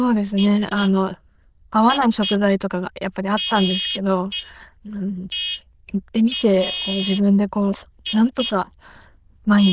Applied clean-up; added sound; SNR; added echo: neural diffusion model UNIVERSE++.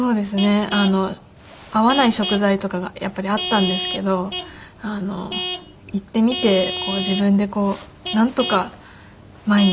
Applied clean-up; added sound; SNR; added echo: none; Vehicle horn, car horn, honking / Truck; 10 dB; none.